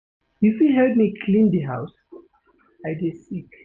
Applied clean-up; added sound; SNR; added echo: none; none; none; none.